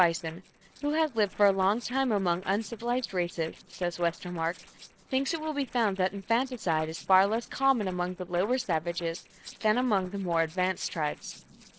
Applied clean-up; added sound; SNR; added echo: neural separator model SepFormer DNS4.